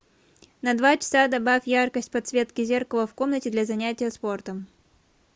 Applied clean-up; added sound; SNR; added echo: none; none; none; none.